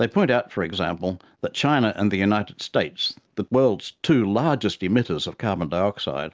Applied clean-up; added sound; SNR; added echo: none; none; none; none.